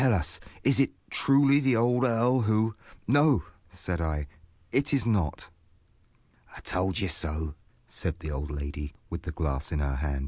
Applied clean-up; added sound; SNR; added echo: none; none; none; none.